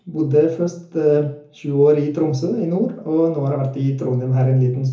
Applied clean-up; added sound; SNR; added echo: none; none; none; reverberation time 0.6 s.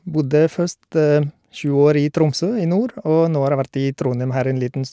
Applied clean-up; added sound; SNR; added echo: none; none; none; none.